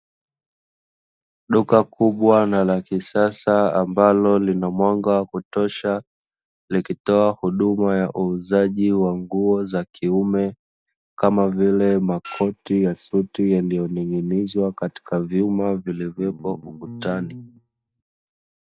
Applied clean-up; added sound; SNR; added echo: neural mask model DeepFilterNet 3.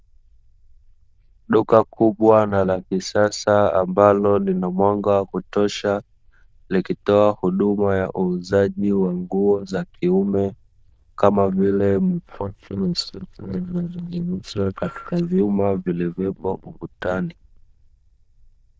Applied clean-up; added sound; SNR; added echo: neural diffusion model UNIVERSE++.